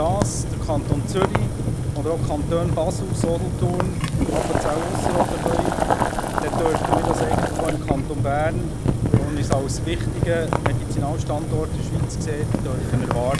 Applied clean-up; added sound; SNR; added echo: none; Boiling; -5 dB; none.